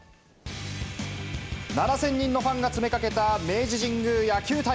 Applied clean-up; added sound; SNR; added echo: none; none; none; none.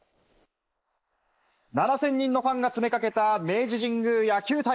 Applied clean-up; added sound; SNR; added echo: neural mask model Resemble Enhance denoiser.